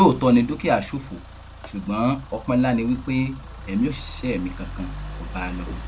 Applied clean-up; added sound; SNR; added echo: none; Idling / Engine starting / Accelerating, revving, vroom / Car; 13 dB; none.